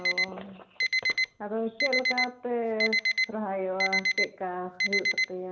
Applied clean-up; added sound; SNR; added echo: none; Alarm; -4 dB; reverberation time 0.6 s.